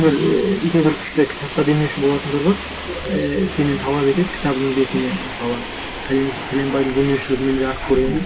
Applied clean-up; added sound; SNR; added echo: none; Subway, metro, underground; 10 dB; reverberation time 0.3 s.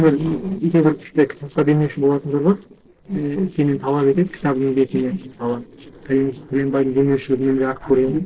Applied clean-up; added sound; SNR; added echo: neural separator model SepFormer DNS4.